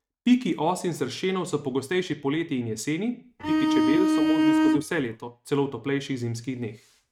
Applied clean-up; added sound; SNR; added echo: neural mask model RNNoise.